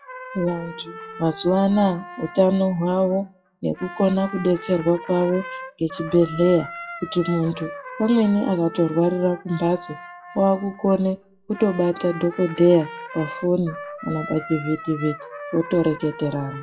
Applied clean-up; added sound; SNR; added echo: classical method WPE with log-MMSE.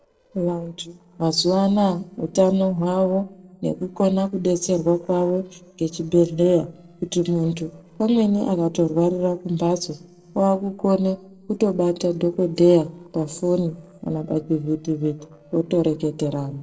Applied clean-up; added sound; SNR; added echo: neural separator model SepFormer DNS4.